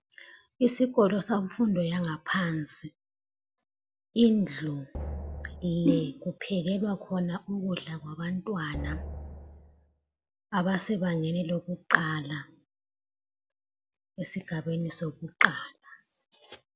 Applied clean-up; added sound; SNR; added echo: none; Drum; 10 dB; none.